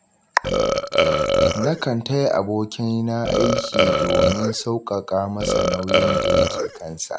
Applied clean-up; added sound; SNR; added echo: none; Burping, eructation; -5 dB; none.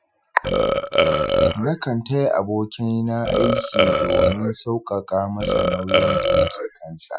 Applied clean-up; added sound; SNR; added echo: classical method Wiener filter.